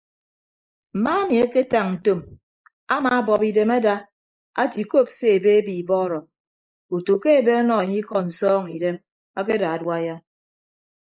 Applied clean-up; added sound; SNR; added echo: neural mask model Resemble Enhance denoiser.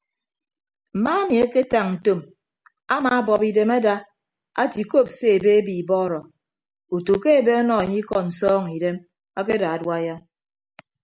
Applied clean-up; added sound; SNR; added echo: none; none; none; none.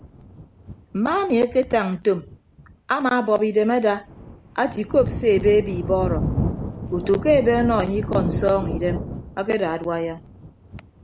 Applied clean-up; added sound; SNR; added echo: none; Thunder; 8 dB; none.